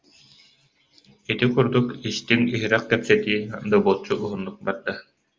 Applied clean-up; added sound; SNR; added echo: none; none; none; none.